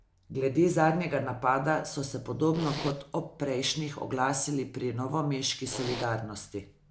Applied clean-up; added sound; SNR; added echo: none; Zipper (clothing); 8 dB; none.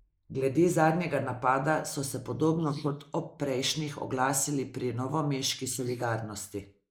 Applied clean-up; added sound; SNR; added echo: neural mask model Resemble Enhance denoiser.